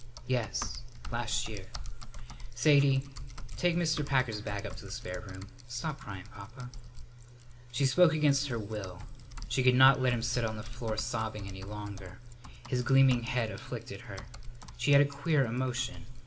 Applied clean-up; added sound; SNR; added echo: none; Typing; 10 dB; reverberation time 0.5 s.